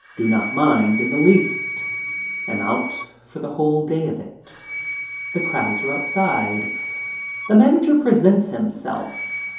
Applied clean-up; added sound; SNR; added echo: none; Wind instrument, woodwind instrument; 9 dB; reverberation time 2.8 s.